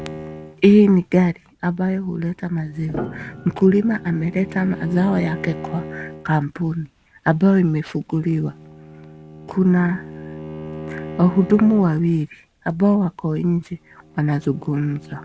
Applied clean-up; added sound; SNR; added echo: none; Bowed string instrument + Piano; 16 dB; none.